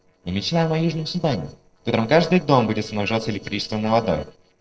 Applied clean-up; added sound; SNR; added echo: neural separator model SepFormer DNS4.